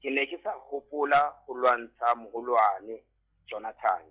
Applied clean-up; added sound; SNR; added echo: classical method log-MMSE.